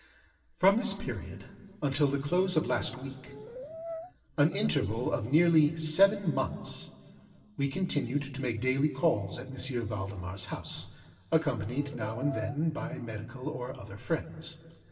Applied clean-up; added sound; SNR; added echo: none; Brass instrument; 12 dB; reverberation time 2.7 s.